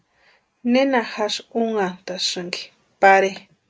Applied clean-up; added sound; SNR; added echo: none; none; none; none.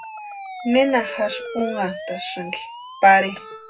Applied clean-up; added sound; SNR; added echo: classical method WPE with log-MMSE.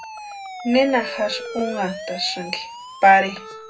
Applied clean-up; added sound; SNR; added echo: none; Siren; 12 dB; reverberation time 0.3 s.